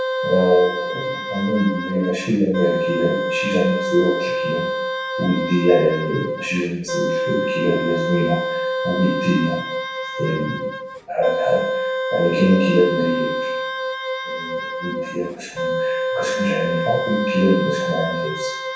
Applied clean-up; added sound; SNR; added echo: none; Wind instrument, woodwind instrument; 2 dB; reverberation time 0.7 s.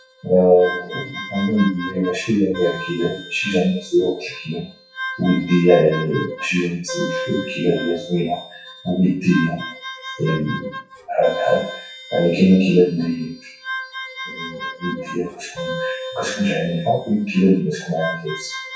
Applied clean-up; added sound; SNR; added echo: classical method WPE with log-MMSE.